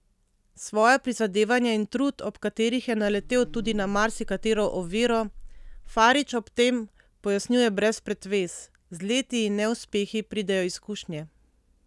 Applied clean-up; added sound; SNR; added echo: none; Buzz; 12 dB; none.